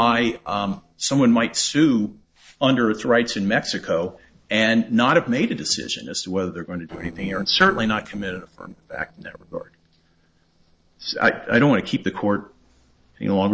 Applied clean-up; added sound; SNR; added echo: neural separator model SepFormer DNS4.